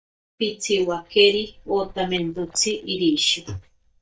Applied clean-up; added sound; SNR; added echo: neural mask model DeepFilterNet 3.